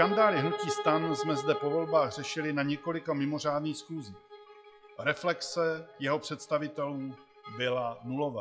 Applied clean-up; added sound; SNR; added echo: classical method log-MMSE.